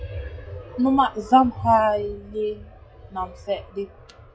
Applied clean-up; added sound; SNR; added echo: classical method WPE with log-MMSE.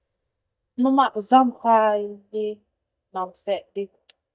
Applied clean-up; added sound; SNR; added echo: neural mask model DeepFilterNet 3.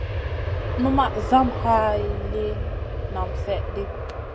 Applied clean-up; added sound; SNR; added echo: none; Aircraft; 2 dB; reverberation time 0.4 s.